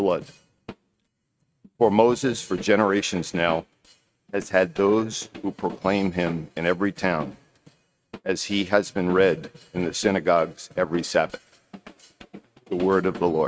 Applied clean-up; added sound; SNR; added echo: neural mask model RNNoise.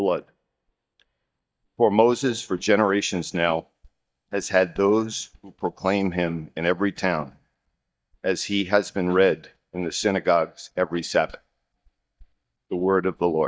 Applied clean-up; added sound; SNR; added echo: neural mask model DeepFilterNet 3.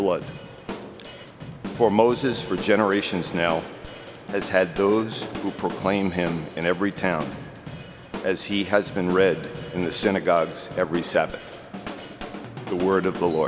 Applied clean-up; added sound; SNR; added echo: none; Drum / Drum kit; 12 dB; none.